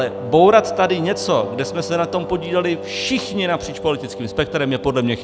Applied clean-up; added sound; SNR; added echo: none; Wind instrument, woodwind instrument; 11 dB; none.